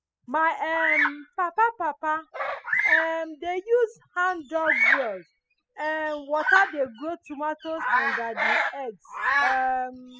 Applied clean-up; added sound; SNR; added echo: classical method spectral subtraction.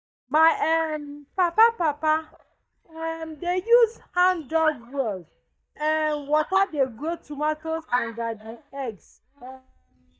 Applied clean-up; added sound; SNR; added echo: neural mask model DeepFilterNet 3.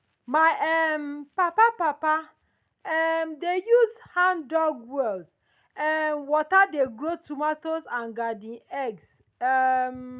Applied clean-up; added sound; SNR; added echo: none; none; none; none.